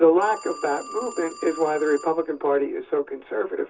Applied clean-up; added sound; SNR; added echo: none; Telephone; 18 dB; reverberation time 0.2 s.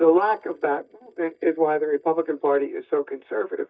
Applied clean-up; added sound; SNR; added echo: neural mask model DeepFilterNet 3.